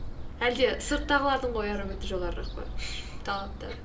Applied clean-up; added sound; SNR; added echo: none; Gull, seagull / Fowl; 5 dB; reverberation time 0.2 s.